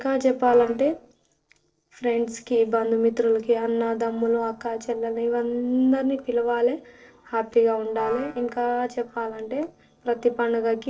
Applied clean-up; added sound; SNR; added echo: neural separator model SepFormer DNS4.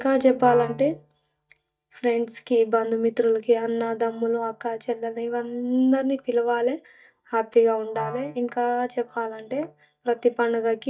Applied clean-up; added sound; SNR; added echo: neural mask model DeepFilterNet 3.